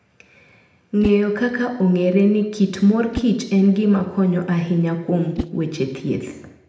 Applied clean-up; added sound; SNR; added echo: none; Whoosh, swoosh, swish; 17 dB; reverberation time 0.7 s.